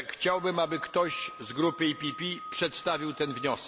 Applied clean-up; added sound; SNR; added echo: none; Screech / Glass; 13 dB; none.